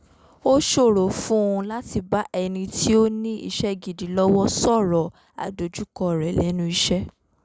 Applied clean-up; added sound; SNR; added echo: none; none; none; none.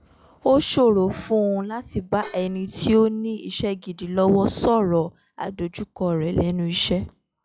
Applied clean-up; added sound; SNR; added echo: classical method log-MMSE.